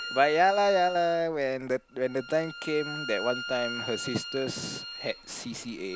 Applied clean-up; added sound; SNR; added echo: none; Bowed string instrument; 11 dB; none.